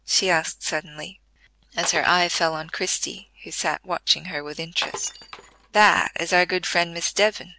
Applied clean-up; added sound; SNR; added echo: none; Glass; 16 dB; none.